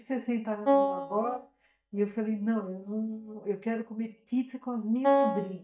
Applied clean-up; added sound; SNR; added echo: neural mask model DeepFilterNet 3.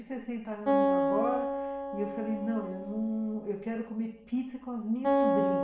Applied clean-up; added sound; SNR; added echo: none; Acoustic guitar; -3 dB; reverberation time 0.6 s.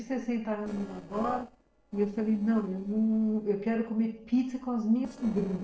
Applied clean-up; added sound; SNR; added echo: neural separator model SepFormer DNS4.